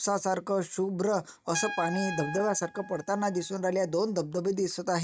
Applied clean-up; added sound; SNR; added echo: neural mask model RNNoise.